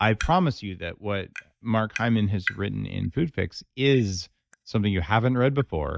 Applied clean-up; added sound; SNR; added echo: neural mask model DeepFilterNet 3.